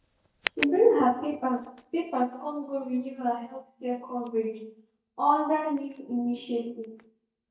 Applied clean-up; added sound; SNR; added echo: neural mask model DeepFilterNet 3.